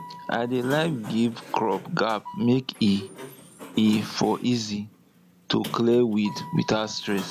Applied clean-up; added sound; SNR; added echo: none; Sliding door; 16 dB; none.